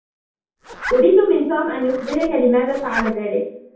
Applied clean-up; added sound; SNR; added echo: none; Zipper (clothing); 13 dB; reverberation time 0.7 s.